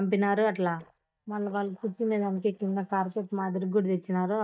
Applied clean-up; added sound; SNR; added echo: neural mask model DeepFilterNet 3.